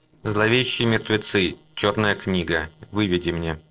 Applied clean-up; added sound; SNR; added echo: neural separator model SepFormer DNS4.